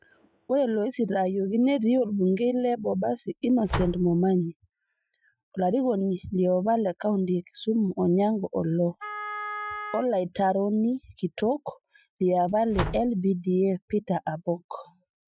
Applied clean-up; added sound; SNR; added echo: classical method Wiener filter.